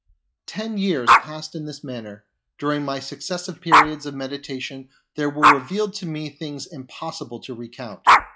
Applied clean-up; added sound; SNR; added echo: classical method log-MMSE.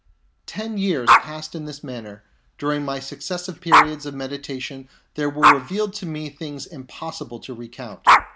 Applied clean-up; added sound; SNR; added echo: none; Dog; -5 dB; none.